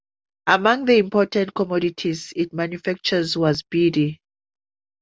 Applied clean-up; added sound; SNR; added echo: none; none; none; none.